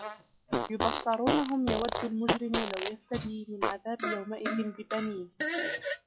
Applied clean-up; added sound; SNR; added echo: classical method log-MMSE.